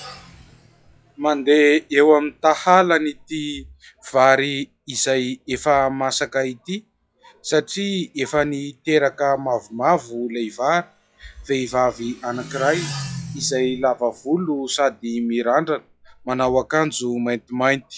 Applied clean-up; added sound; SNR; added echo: classical method log-MMSE.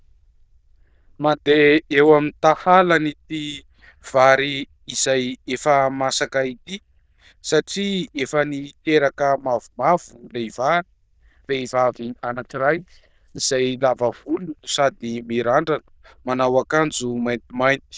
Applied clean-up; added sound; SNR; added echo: neural diffusion model UNIVERSE++.